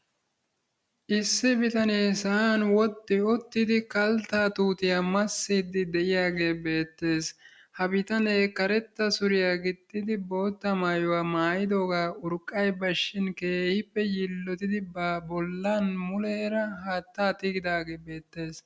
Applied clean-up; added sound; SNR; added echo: none; none; none; none.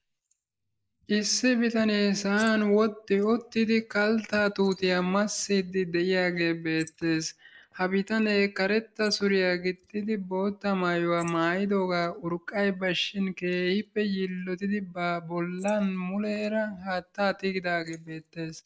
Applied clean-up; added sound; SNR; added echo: neural mask model Resemble Enhance denoiser.